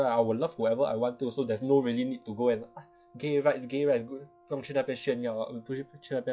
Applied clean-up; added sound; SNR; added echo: classical method log-MMSE.